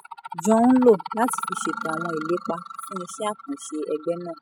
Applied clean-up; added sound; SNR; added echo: classical method spectral subtraction.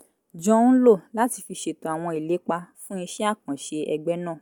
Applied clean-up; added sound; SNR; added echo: none; none; none; none.